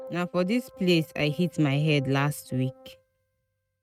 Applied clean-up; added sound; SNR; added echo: neural mask model RNNoise.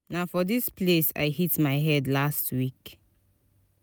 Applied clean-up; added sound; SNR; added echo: none; none; none; none.